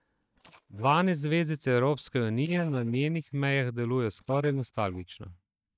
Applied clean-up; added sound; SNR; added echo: neural mask model DeepFilterNet 3.